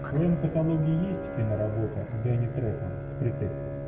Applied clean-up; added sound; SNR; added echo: none; Bowed string instrument; 8 dB; reverberation time 1.6 s.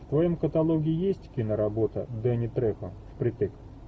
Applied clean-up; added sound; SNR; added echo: none; none; none; none.